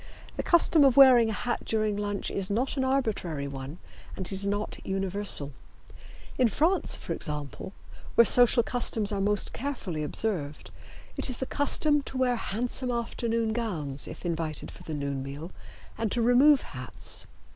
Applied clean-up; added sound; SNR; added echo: none; none; none; none.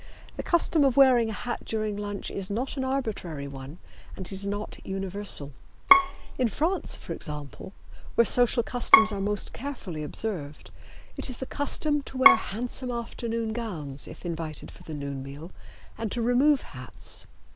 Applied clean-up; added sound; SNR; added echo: none; Bowed string instrument; 0 dB; none.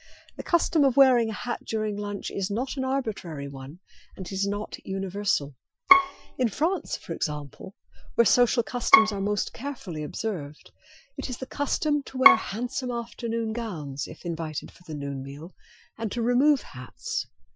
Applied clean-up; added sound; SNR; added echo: classical method Wiener filter.